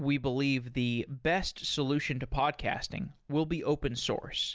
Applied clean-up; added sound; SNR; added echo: none; none; none; none.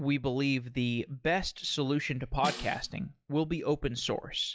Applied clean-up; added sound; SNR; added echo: classical method log-MMSE.